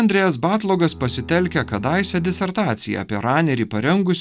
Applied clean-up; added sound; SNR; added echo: none; Bowed string instrument; 18 dB; none.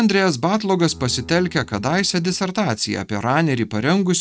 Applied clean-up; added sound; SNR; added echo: neural mask model RNNoise.